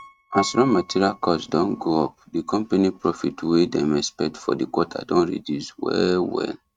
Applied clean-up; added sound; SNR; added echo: neural mask model RNNoise.